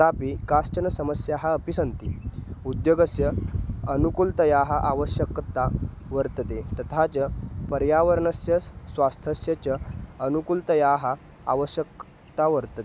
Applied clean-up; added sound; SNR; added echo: none; none; none; none.